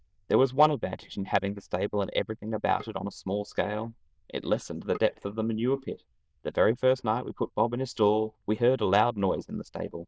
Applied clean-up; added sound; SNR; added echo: neural diffusion model UNIVERSE++.